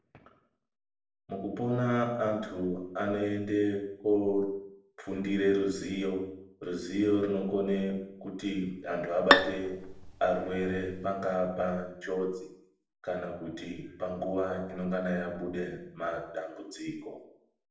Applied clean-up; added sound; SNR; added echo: none; Bowed string instrument; -2 dB; reverberation time 0.6 s.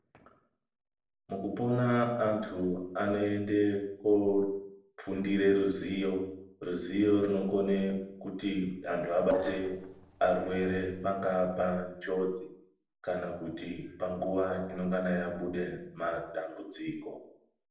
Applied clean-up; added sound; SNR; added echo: neural separator model SepFormer DNS4.